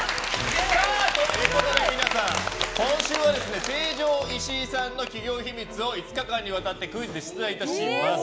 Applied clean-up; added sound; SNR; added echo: none; none; none; none.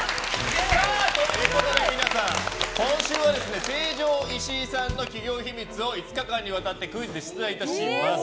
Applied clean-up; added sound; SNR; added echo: none; Bass drum; 17 dB; none.